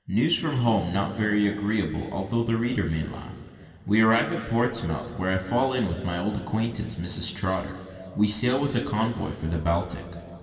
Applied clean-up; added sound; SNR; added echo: none; none; none; reverberation time 2.4 s.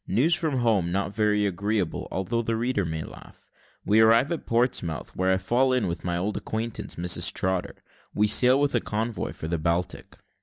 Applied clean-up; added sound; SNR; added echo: none; none; none; none.